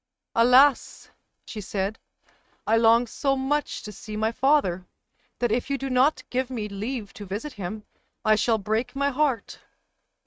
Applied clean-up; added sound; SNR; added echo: neural mask model RNNoise.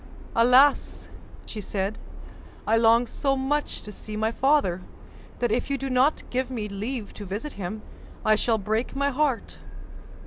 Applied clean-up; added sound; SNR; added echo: none; Subway, metro, underground; 11 dB; none.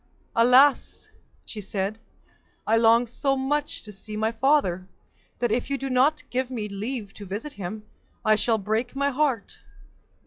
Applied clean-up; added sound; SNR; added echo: classical method log-MMSE.